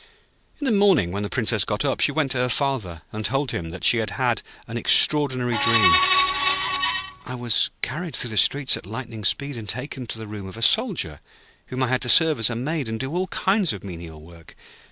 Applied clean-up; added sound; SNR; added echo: none; Screech; -4 dB; none.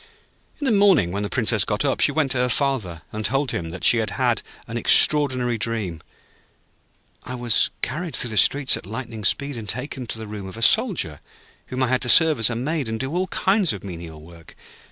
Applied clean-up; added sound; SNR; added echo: none; none; none; none.